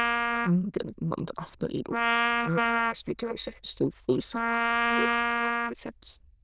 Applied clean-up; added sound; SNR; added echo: neural diffusion model UNIVERSE++.